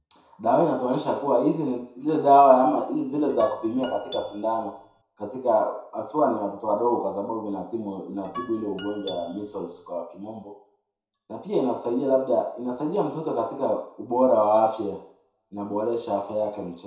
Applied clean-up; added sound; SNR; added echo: none; Guitar; 17 dB; reverberation time 0.6 s.